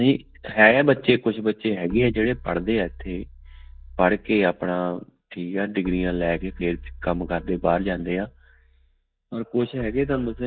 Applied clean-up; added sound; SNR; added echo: neural mask model DeepFilterNet 3.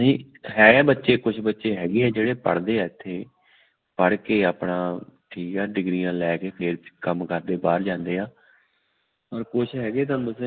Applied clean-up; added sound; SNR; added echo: none; none; none; none.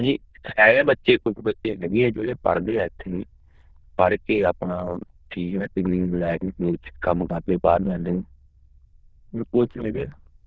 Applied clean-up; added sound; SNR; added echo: neural diffusion model UNIVERSE++.